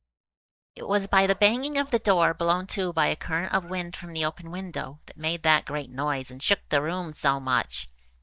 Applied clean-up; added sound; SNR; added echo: neural mask model DeepFilterNet 3.